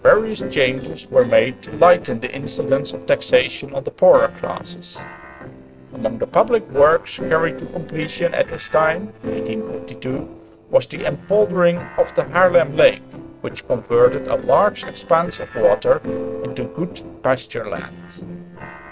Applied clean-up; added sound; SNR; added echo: neural separator model SepFormer DNS4.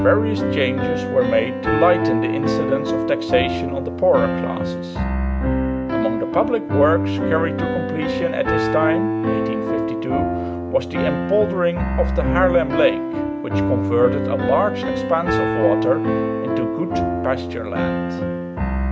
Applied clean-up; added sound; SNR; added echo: none; Piano; -1 dB; none.